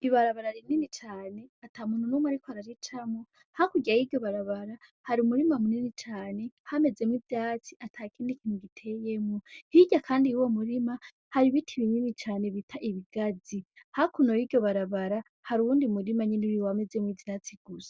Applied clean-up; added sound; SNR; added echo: none; none; none; none.